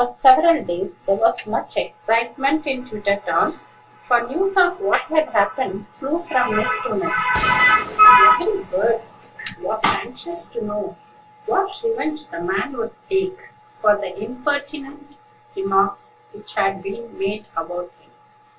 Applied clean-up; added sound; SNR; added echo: none; Gunshot, gunfire; 13 dB; reverberation time 0.2 s.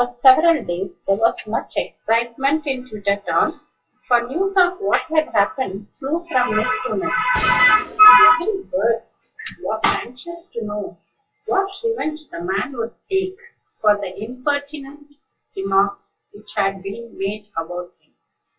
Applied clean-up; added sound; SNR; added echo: classical method WPE with log-MMSE.